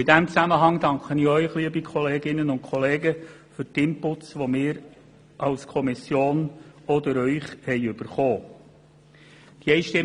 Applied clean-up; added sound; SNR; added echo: none; none; none; none.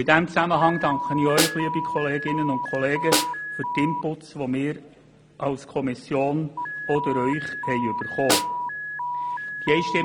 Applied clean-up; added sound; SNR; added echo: none; Alarm + Snare drum; 4 dB; none.